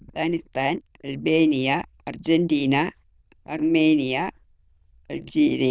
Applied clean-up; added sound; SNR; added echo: neural diffusion model UNIVERSE++.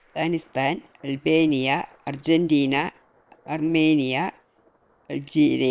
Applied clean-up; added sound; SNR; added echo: neural separator model SepFormer WHAM!.